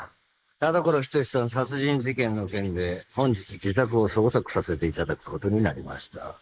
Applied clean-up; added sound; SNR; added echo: neural mask model Resemble Enhance denoiser.